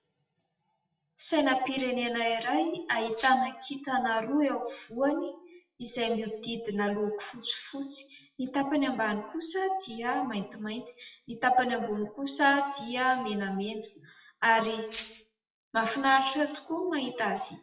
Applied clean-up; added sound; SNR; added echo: classical method WPE with log-MMSE.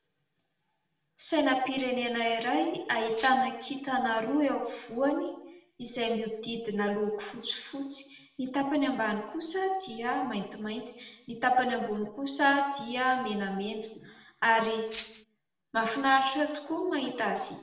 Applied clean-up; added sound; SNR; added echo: neural separator model SepFormer DNS4.